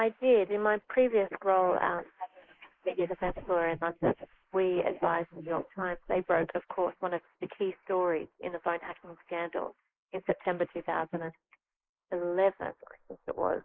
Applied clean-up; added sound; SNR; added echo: neural mask model Resemble Enhance denoiser.